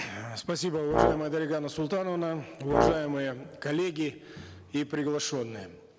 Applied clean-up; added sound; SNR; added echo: none; Brass instrument; 0 dB; none.